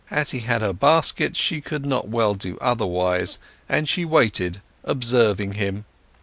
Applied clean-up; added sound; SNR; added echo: none; none; none; none.